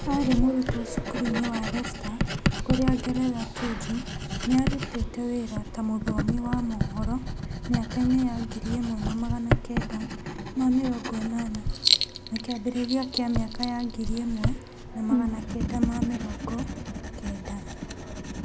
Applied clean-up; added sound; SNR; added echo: none; Writing; 1 dB; none.